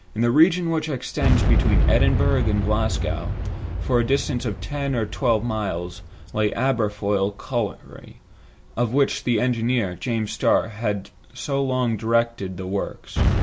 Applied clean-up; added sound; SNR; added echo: none; Boom; 3 dB; none.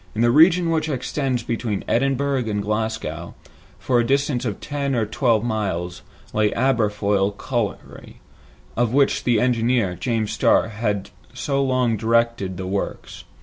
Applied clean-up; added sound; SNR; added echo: none; none; none; none.